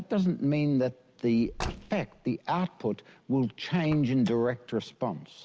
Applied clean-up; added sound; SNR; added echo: none; Car; 17 dB; none.